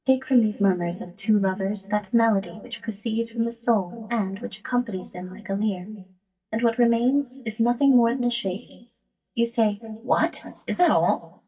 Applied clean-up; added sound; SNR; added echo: neural mask model DeepFilterNet 3.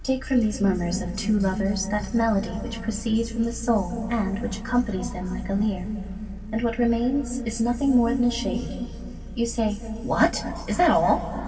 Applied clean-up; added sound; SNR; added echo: none; Motor vehicle (road) / Engine; 15 dB; reverberation time 3.0 s.